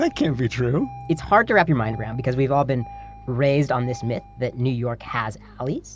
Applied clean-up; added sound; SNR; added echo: none; Engine starting; 18 dB; none.